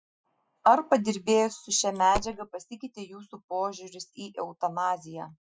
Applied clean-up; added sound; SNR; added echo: classical method Wiener filter.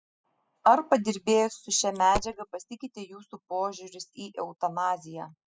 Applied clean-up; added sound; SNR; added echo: classical method spectral subtraction.